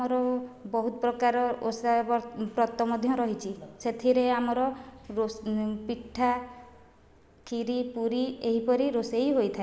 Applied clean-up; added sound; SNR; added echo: none; none; none; none.